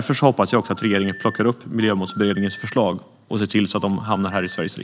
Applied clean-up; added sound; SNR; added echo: none; Telephone; 16 dB; none.